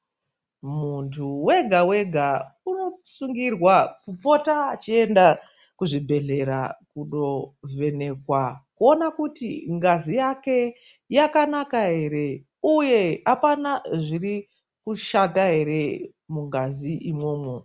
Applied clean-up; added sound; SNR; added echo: none; none; none; none.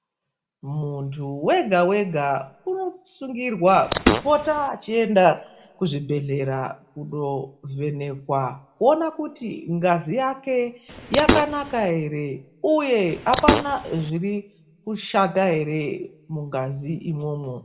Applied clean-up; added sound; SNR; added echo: none; Fart; 1 dB; reverberation time 0.5 s.